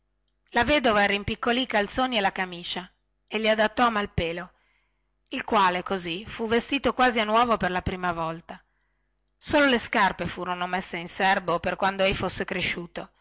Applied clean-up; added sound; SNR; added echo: none; none; none; none.